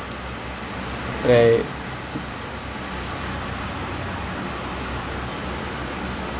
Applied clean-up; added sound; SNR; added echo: none; Fart; 15 dB; none.